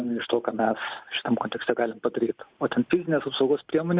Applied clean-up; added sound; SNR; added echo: neural mask model Resemble Enhance denoiser.